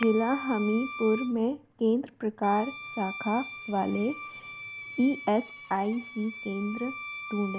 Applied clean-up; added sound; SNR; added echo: none; Bowed string instrument; 12 dB; none.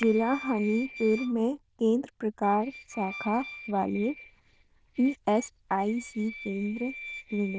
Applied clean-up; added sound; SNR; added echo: neural diffusion model UNIVERSE++.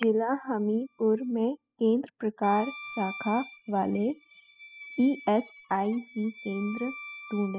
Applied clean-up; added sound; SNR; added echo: classical method spectral subtraction.